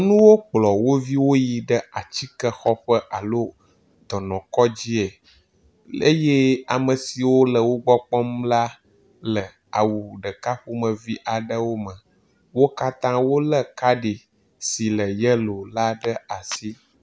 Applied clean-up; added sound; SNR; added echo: none; none; none; none.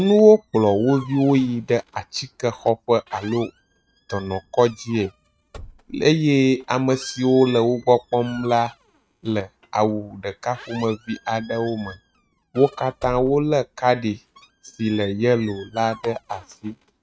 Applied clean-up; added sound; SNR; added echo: neural mask model RNNoise.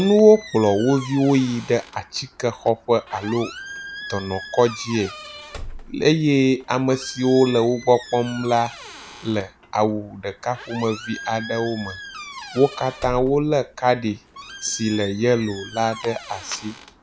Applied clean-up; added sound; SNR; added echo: none; Squeak; 16 dB; none.